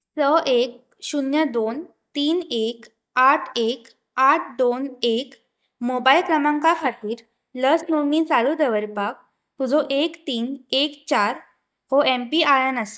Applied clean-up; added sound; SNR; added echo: neural mask model DeepFilterNet 3.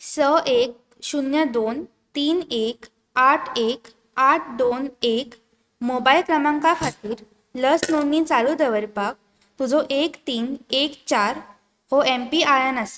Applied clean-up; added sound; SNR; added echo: neural mask model RNNoise.